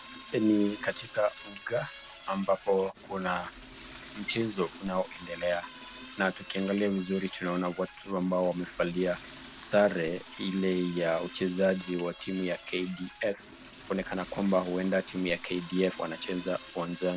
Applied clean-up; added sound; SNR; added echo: none; Toilet flush / Door; 14 dB; none.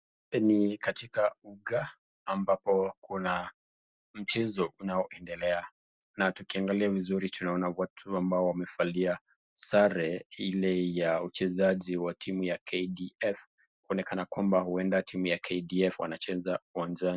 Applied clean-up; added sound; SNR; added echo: none; none; none; none.